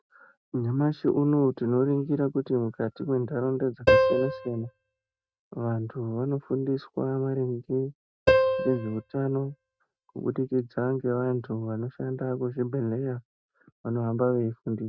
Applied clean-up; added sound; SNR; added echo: neural mask model RNNoise.